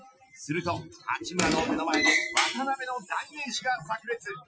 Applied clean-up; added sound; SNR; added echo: classical method Wiener filter.